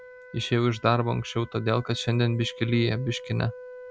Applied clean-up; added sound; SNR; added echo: none; Wind instrument, woodwind instrument; 18 dB; none.